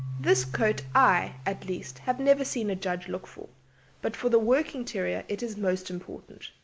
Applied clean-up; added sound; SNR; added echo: none; Keyboard (musical); 15 dB; none.